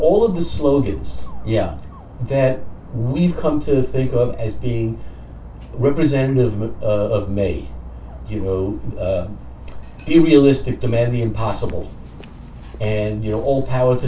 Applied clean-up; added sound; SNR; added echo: none; Dog; 16 dB; reverberation time 0.2 s.